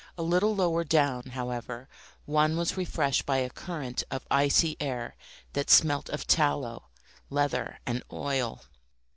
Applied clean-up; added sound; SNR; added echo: none; none; none; none.